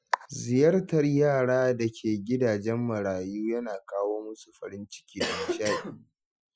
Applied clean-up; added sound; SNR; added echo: classical method Wiener filter.